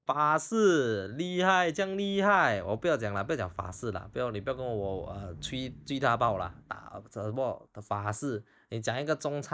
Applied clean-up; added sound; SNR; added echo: neural mask model DeepFilterNet 3.